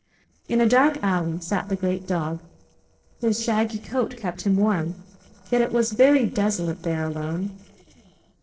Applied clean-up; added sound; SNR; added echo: neural separator model SepFormer DNS4.